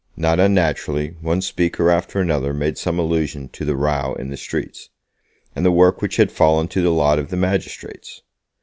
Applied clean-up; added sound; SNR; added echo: none; none; none; none.